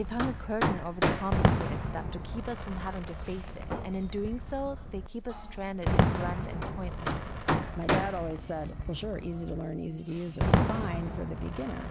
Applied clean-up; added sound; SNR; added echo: none; Hammer + Fireworks; -4 dB; none.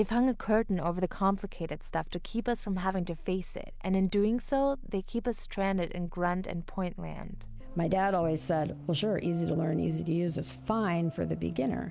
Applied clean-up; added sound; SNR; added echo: none; none; none; none.